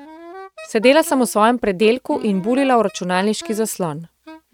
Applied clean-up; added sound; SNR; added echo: neural mask model RNNoise.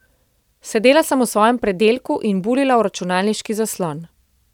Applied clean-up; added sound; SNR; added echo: none; none; none; none.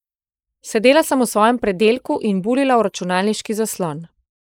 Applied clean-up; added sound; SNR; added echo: neural mask model Resemble Enhance denoiser.